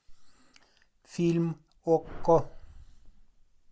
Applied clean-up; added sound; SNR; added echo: none; none; none; none.